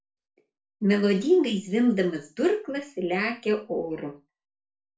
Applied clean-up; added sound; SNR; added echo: none; none; none; reverberation time 0.3 s.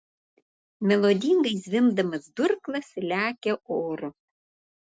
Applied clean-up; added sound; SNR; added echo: none; none; none; none.